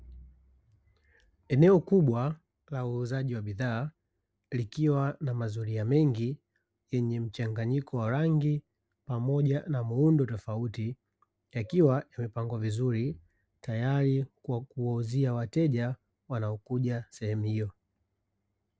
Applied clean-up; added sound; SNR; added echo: none; none; none; none.